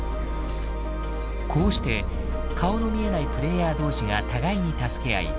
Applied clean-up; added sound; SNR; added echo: none; none; none; none.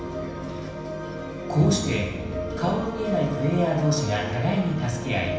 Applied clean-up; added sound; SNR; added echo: none; none; none; reverberation time 0.9 s.